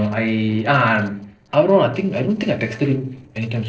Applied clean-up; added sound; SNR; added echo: neural separator model SepFormer DNS4.